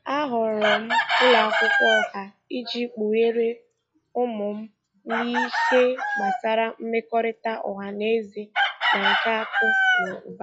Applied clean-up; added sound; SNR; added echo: classical method log-MMSE.